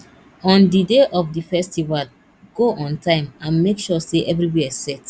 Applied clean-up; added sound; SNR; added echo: none; none; none; none.